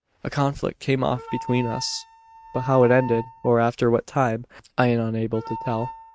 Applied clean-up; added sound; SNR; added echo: neural mask model RNNoise.